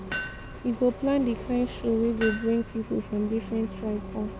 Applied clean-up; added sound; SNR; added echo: none; Engine + Hammer; 9 dB; none.